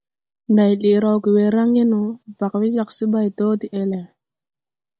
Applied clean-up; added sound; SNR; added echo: none; none; none; none.